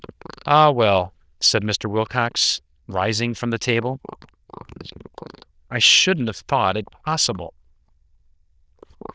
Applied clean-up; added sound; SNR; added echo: neural diffusion model UNIVERSE++.